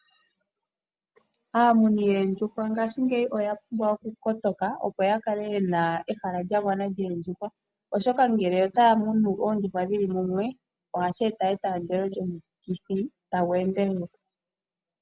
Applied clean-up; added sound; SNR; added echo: none; none; none; none.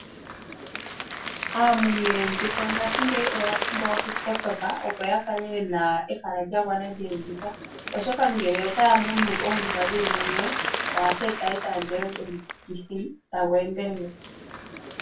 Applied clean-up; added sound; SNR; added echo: none; Applause; 4 dB; reverberation time 0.2 s.